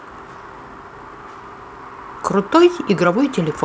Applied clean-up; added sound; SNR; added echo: none; none; none; none.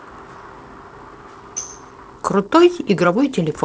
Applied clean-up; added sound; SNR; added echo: neural separator model SepFormer DNS4.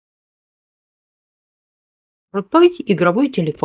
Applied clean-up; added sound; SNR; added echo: neural mask model DeepFilterNet 3.